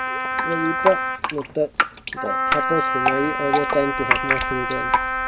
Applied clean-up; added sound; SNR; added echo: none; Drip + Wind instrument, woodwind instrument; -3 dB; none.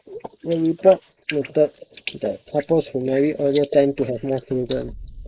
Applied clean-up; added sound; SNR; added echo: neural mask model Resemble Enhance denoiser.